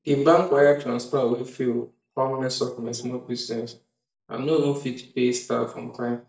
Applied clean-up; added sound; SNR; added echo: neural mask model DeepFilterNet 3.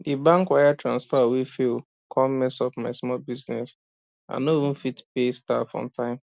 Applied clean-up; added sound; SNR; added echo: none; none; none; none.